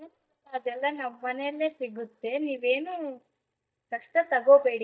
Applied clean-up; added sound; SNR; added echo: neural mask model DeepFilterNet 3.